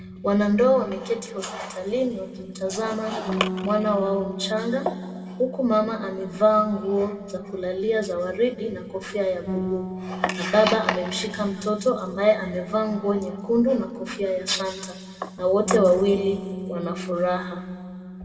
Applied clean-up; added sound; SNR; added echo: none; Bass guitar; 11 dB; reverberation time 1.9 s.